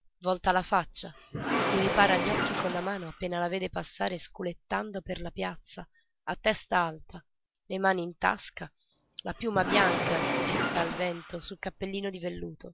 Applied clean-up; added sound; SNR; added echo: none; Engine / Mechanisms; 1 dB; none.